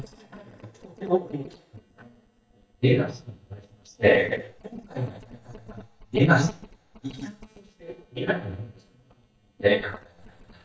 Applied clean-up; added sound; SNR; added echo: neural mask model DeepFilterNet 3.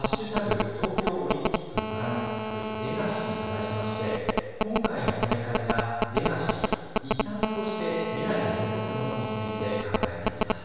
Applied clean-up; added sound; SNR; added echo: none; Telephone; -1 dB; reverberation time 1.9 s.